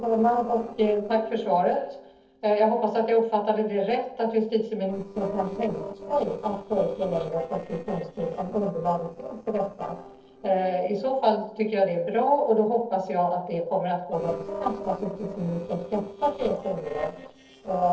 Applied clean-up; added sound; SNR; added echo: neural separator model SepFormer DNS4.